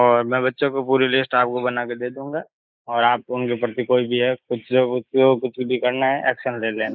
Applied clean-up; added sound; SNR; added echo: neural mask model Resemble Enhance denoiser.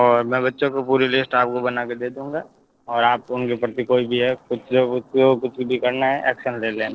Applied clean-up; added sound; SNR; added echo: neural separator model SepFormer DNS4.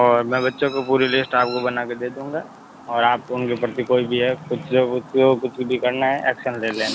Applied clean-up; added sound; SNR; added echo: none; Chirp, tweet; 17 dB; none.